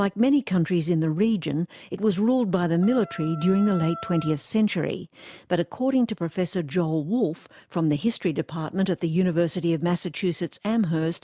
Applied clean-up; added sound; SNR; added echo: none; Wind instrument, woodwind instrument; 15 dB; none.